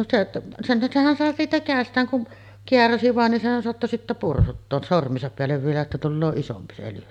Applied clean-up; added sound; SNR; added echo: none; none; none; none.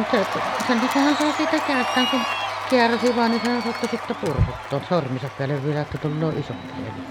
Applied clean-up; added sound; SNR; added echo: none; Cheering; 5 dB; none.